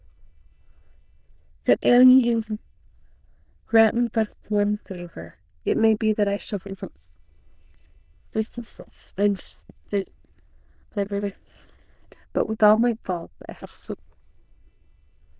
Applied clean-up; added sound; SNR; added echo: neural diffusion model UNIVERSE++.